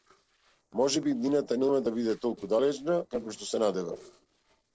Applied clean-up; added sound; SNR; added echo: neural separator model SepFormer DNS4.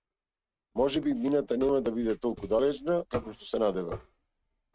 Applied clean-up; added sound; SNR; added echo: neural mask model RNNoise.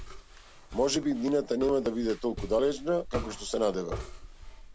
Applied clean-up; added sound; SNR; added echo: none; Walk, footsteps; 12 dB; none.